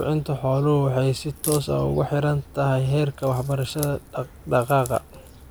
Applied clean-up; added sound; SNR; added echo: none; Crack; 18 dB; none.